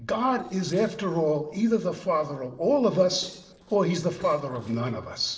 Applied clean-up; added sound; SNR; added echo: neural separator model SepFormer DNS4.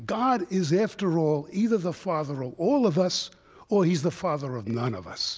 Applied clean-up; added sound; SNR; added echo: none; none; none; none.